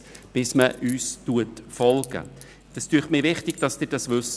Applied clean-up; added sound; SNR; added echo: none; Keys jangling; 17 dB; none.